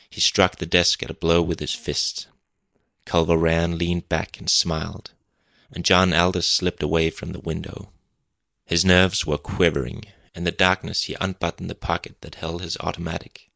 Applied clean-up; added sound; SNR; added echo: neural mask model Resemble Enhance denoiser.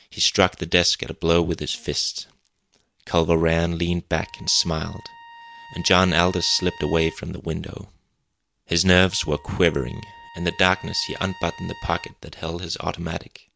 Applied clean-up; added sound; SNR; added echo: none; Trumpet; 19 dB; none.